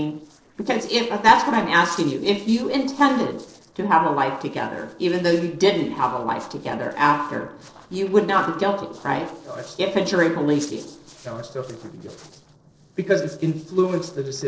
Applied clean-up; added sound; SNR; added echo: neural separator model SepFormer DNS4.